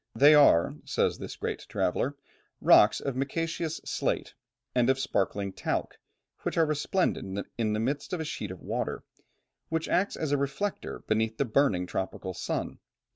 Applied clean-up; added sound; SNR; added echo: none; none; none; none.